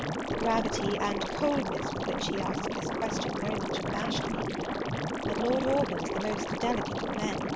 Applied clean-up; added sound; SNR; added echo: none; Liquid; -2 dB; none.